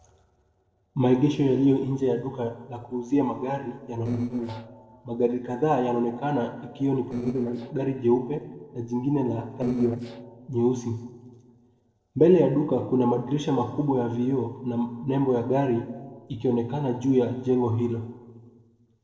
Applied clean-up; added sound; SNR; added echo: neural separator model SepFormer DNS4.